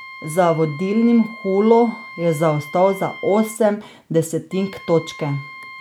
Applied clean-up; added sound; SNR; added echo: none; Wind instrument, woodwind instrument; 18 dB; none.